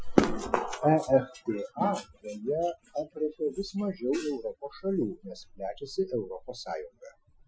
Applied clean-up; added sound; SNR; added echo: classical method Wiener filter.